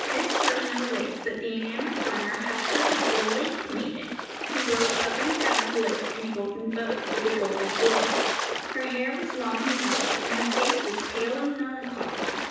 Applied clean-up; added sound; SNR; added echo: none; Splash, splatter; -1 dB; reverberation time 1.1 s.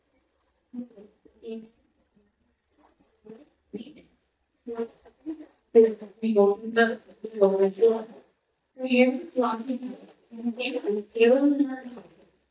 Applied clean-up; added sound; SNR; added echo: neural mask model DeepFilterNet 3.